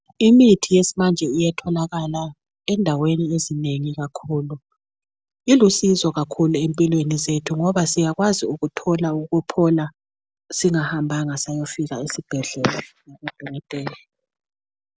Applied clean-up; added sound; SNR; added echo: none; none; none; none.